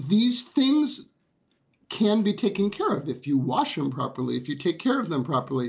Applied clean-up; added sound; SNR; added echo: none; none; none; none.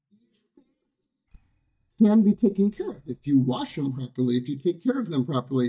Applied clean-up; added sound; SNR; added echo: neural mask model DeepFilterNet 3.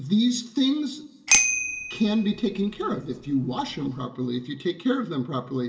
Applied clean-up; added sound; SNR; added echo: none; Bicycle bell; 2 dB; reverberation time 1.9 s.